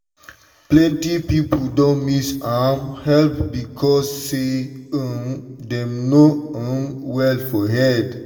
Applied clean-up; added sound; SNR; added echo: none; none; none; reverberation time 1.0 s.